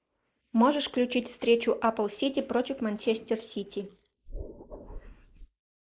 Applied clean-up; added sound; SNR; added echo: neural mask model Resemble Enhance denoiser.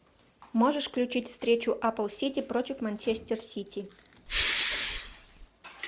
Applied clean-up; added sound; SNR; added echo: none; Respiratory sounds; -5 dB; none.